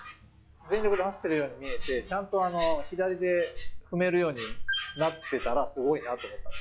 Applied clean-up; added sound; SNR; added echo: classical method log-MMSE.